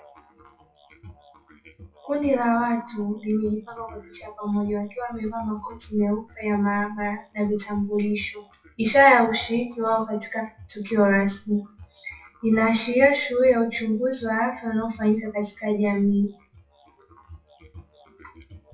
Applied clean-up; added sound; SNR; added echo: classical method WPE with log-MMSE.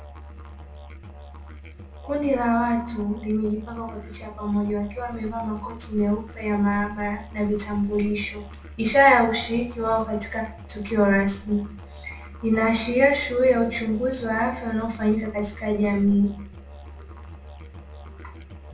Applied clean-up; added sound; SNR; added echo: none; Musical instrument; 16 dB; reverberation time 0.3 s.